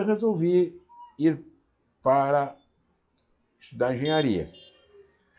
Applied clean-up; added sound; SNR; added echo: classical method log-MMSE.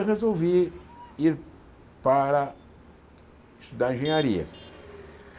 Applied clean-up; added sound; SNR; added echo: none; Motor vehicle (road); 20 dB; none.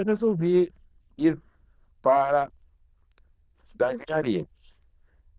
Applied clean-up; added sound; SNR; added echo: neural diffusion model UNIVERSE++.